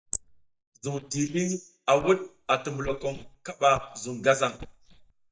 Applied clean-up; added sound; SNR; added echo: neural mask model DeepFilterNet 3.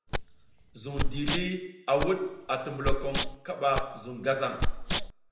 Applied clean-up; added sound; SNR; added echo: none; Wild animals; -2 dB; reverberation time 0.8 s.